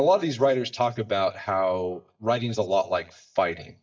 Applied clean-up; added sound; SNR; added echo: neural mask model DeepFilterNet 3.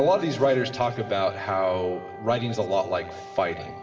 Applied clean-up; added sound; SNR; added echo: none; Wind instrument, woodwind instrument; 16 dB; reverberation time 1.8 s.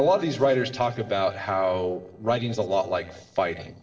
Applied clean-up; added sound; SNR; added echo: neural separator model SepFormer DNS4.